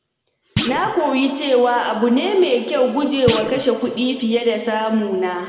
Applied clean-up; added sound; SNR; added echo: none; Thump, thud; 10 dB; reverberation time 2.0 s.